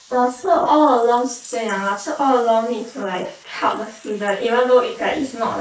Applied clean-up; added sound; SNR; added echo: neural mask model Resemble Enhance denoiser.